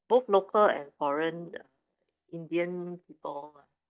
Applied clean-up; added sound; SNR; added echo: neural mask model DeepFilterNet 3.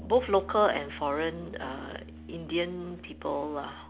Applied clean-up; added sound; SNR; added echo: none; Brass instrument; 15 dB; none.